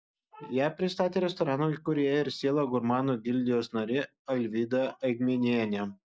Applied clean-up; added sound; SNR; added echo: none; none; none; none.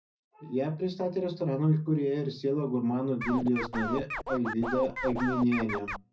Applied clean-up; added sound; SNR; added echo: none; Scratching (performance technique); 6 dB; reverberation time 0.4 s.